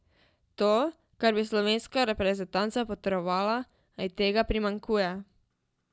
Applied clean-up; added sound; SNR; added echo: none; none; none; none.